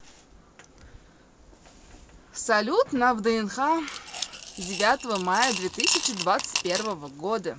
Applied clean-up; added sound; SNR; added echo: none; Coin (dropping) / Glass; 5 dB; none.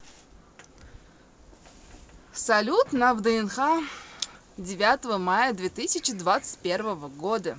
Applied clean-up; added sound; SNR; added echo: none; none; none; none.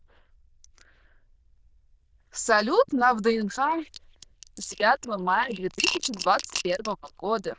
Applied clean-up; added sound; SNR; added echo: neural diffusion model UNIVERSE++.